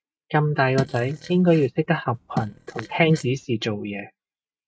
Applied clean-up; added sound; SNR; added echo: neural mask model RNNoise.